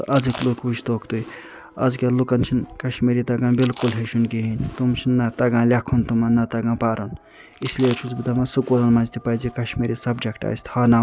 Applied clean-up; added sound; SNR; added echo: none; Chewing, mastication; 19 dB; none.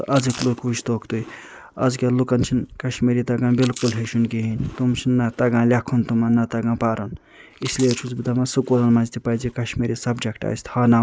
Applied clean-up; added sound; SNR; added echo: neural mask model Resemble Enhance denoiser.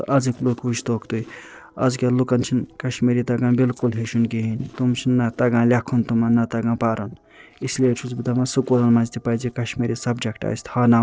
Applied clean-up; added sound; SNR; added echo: neural separator model SepFormer DNS4.